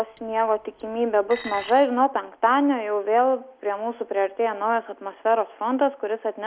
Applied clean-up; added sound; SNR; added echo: none; Dishes, pots, and pans; 15 dB; none.